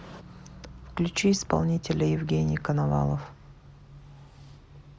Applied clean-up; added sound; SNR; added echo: none; none; none; none.